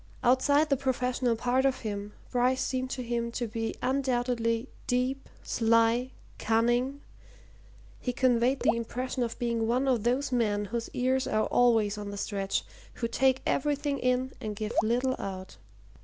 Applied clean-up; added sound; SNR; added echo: none; Raindrop / Drip; 5 dB; none.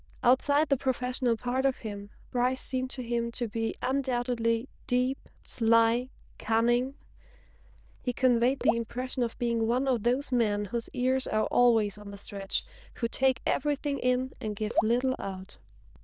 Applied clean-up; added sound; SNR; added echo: neural diffusion model UNIVERSE++.